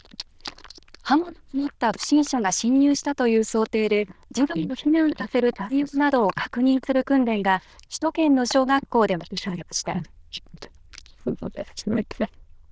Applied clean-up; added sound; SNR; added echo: neural diffusion model UNIVERSE++.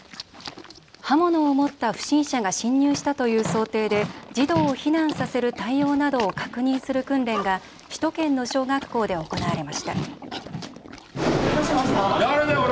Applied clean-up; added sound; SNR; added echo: none; Livestock, farm animals, working animals; 11 dB; none.